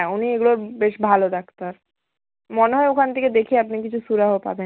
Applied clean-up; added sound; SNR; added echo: none; none; none; none.